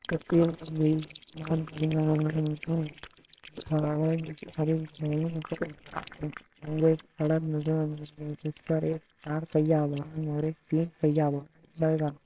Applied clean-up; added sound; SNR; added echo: neural separator model SepFormer WHAMR!.